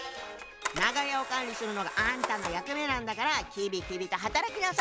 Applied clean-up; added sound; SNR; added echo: none; Camera; 9 dB; none.